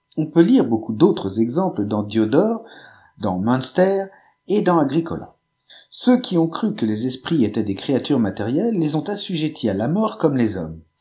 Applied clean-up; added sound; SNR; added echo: none; none; none; none.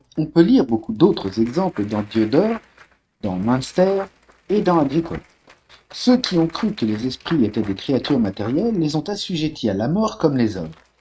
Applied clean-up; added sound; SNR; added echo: neural mask model RNNoise.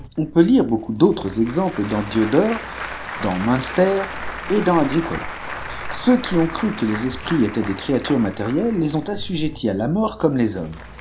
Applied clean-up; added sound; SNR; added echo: none; Applause / Crowd; 11 dB; none.